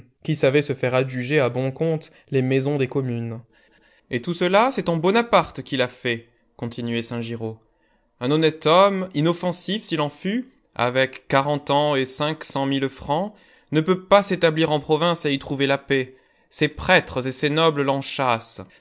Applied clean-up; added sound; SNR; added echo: none; none; none; none.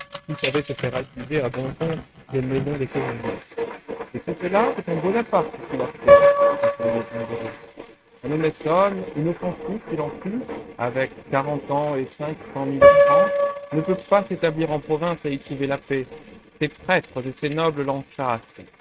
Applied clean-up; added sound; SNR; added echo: neural mask model RNNoise.